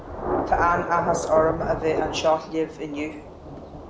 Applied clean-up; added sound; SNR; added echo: none; Thunder / Rain; 5 dB; none.